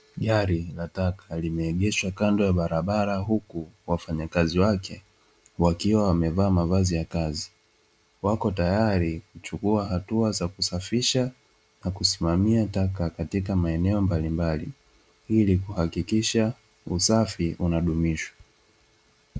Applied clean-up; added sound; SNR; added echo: none; none; none; none.